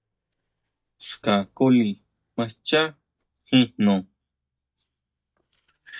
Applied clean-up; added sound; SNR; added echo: neural mask model DeepFilterNet 3.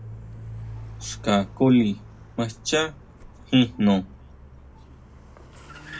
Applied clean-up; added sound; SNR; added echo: none; Car; 16 dB; reverberation time 0.2 s.